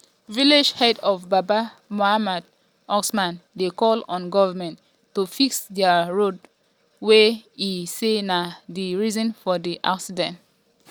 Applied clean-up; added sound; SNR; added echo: none; none; none; none.